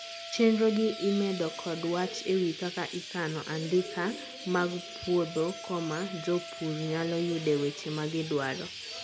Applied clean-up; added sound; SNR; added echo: none; Wind instrument, woodwind instrument + Chirp, tweet; 12 dB; none.